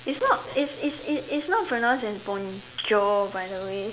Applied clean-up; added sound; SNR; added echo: none; none; none; none.